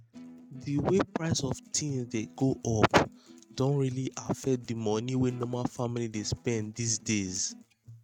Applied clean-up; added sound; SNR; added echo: neural mask model RNNoise.